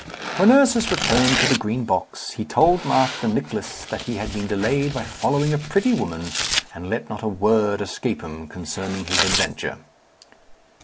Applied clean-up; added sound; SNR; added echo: none; Tearing; 7 dB; none.